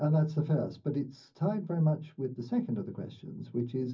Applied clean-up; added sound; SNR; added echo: none; none; none; reverberation time 0.4 s.